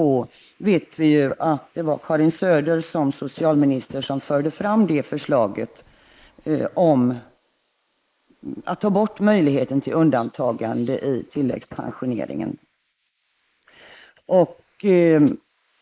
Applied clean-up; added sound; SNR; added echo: neural mask model Resemble Enhance denoiser.